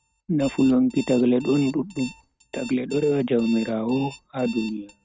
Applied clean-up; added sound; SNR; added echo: neural mask model RNNoise.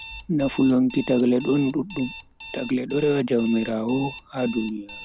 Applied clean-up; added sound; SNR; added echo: none; Alarm; 13 dB; none.